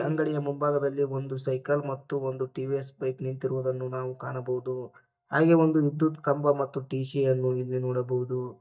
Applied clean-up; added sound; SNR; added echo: neural mask model DeepFilterNet 3.